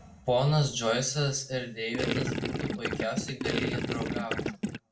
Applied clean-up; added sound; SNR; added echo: none; Gurgling; 0 dB; reverberation time 0.4 s.